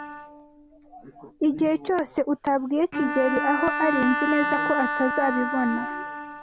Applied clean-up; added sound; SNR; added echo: none; Bowed string instrument; 4 dB; none.